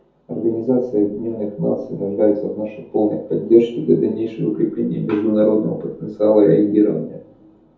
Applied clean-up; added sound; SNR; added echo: none; none; none; reverberation time 0.6 s.